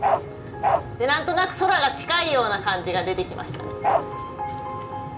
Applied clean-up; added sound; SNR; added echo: none; Bark; -1 dB; reverberation time 0.5 s.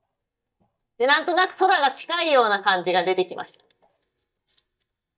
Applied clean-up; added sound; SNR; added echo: neural mask model DeepFilterNet 3.